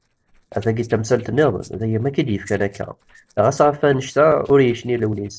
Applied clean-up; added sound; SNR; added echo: neural separator model SepFormer DNS4.